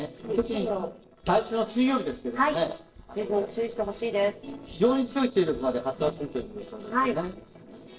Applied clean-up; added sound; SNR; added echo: neural separator model SepFormer DNS4.